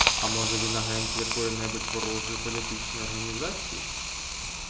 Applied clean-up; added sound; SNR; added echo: none; Hiss; -4 dB; reverberation time 0.8 s.